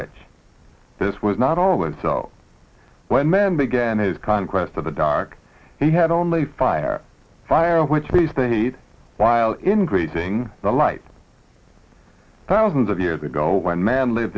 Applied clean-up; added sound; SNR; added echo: none; none; none; none.